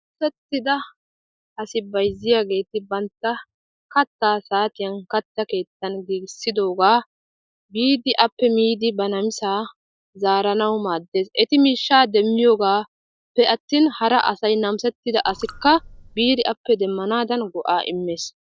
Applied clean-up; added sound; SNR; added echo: neural mask model DeepFilterNet 3.